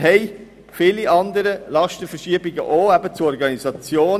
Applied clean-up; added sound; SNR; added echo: none; none; none; none.